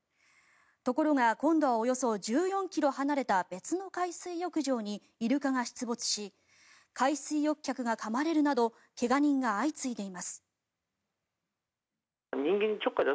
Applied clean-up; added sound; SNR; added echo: none; none; none; none.